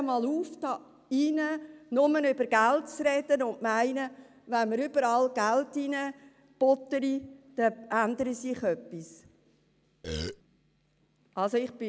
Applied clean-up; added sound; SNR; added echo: none; Burping, eructation; 6 dB; none.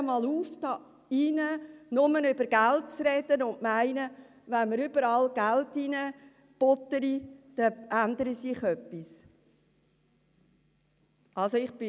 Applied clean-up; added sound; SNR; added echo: none; none; none; none.